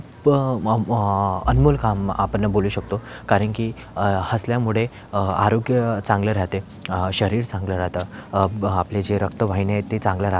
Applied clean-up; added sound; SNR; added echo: none; Bowed string instrument; 16 dB; none.